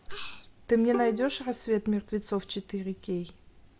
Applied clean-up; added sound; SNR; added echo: none; Bowed string instrument; 13 dB; none.